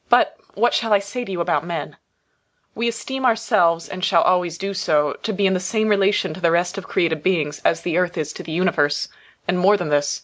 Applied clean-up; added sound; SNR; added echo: none; none; none; none.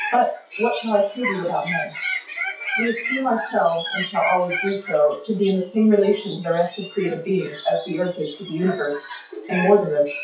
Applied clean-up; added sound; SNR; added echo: classical method WPE with log-MMSE.